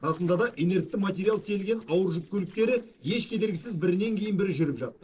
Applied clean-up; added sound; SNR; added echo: neural separator model SepFormer DNS4.